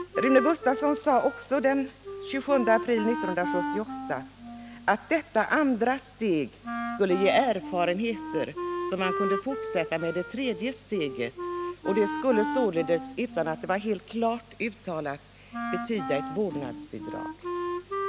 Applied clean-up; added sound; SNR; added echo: none; Wind instrument, woodwind instrument; 7 dB; none.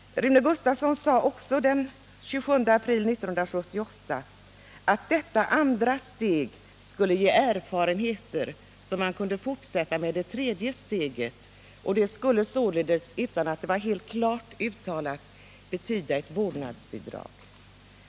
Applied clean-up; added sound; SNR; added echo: none; none; none; none.